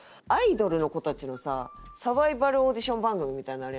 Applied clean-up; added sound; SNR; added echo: none; none; none; none.